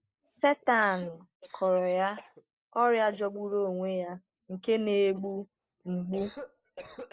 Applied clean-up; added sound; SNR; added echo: neural mask model Resemble Enhance denoiser.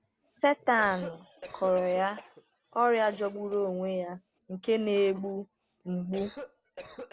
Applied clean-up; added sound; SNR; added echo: none; Cough; 18 dB; none.